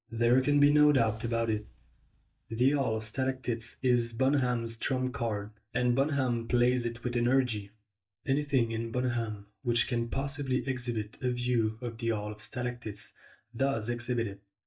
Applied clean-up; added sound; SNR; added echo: neural mask model DeepFilterNet 3.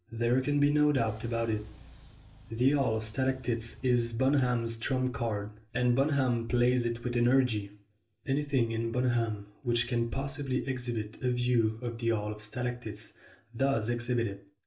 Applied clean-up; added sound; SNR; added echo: none; Engine; 20 dB; reverberation time 0.3 s.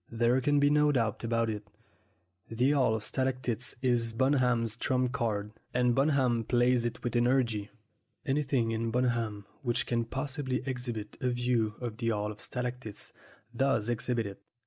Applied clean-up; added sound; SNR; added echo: none; none; none; none.